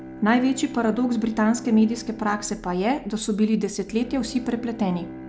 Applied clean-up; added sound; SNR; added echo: none; Bowed string instrument; 16 dB; none.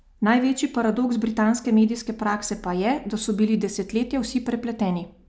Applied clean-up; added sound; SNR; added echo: none; none; none; none.